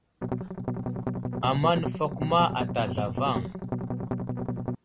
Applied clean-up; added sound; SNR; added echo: none; Strum; 1 dB; none.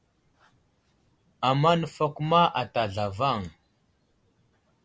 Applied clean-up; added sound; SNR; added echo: none; none; none; none.